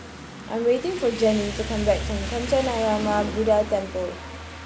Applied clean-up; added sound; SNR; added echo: none; Rain; 8 dB; none.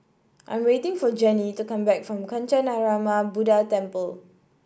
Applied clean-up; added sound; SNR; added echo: none; none; none; none.